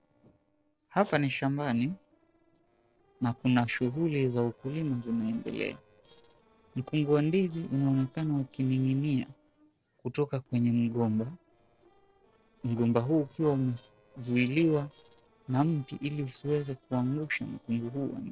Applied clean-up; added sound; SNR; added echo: neural separator model SepFormer DNS4.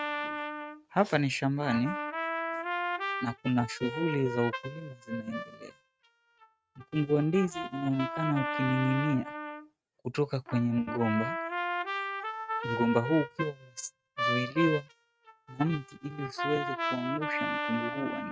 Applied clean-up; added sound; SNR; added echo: neural mask model RNNoise.